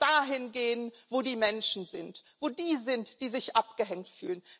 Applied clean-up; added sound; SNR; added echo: none; none; none; none.